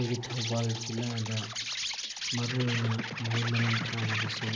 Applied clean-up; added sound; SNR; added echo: none; Insect; 3 dB; none.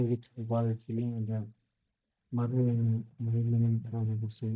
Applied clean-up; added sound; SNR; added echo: neural mask model DeepFilterNet 3.